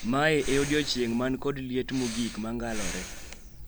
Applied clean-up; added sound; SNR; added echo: none; Breathing; 8 dB; none.